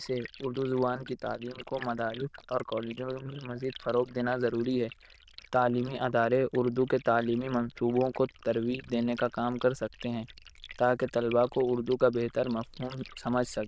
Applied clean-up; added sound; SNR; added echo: neural diffusion model UNIVERSE++.